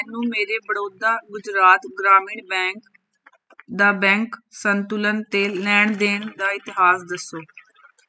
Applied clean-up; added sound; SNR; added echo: classical method spectral subtraction.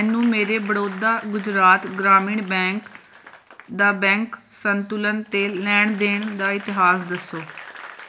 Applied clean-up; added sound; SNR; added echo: none; Applause / Crowd; 19 dB; none.